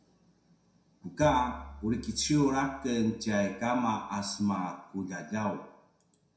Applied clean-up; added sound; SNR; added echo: none; Bowed string instrument; 17 dB; reverberation time 0.6 s.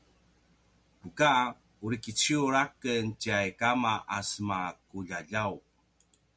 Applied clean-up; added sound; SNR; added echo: none; none; none; none.